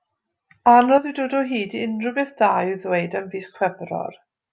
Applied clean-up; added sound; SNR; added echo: none; none; none; none.